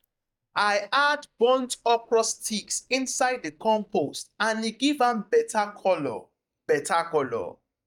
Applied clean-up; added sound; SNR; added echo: neural mask model DeepFilterNet 3.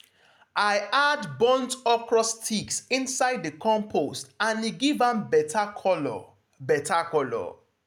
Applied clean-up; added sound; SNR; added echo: none; none; none; none.